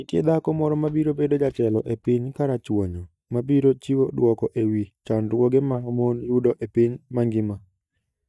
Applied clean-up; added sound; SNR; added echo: neural mask model DeepFilterNet 3.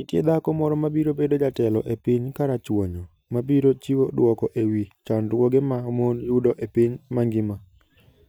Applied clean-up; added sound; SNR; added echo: none; none; none; none.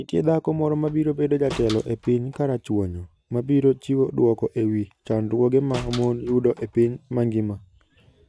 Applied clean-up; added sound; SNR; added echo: none; Slam; 19 dB; none.